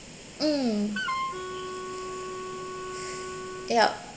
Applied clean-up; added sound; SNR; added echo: none; Wind instrument, woodwind instrument; 5 dB; reverberation time 1.8 s.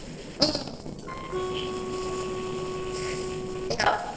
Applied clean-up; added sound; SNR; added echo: neural separator model SepFormer DNS4.